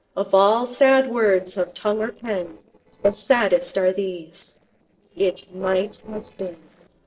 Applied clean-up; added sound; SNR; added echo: neural separator model SepFormer DNS4.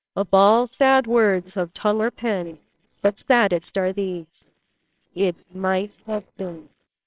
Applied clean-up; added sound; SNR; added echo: neural separator model SepFormer WHAMR!.